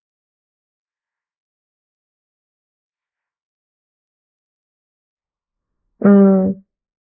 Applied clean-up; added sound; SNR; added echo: neural mask model Resemble Enhance denoiser.